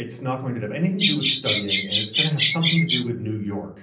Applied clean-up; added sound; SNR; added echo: none; Bird vocalization, bird call, bird song; -2 dB; reverberation time 0.6 s.